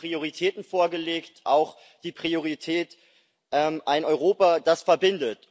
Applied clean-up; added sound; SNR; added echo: none; none; none; none.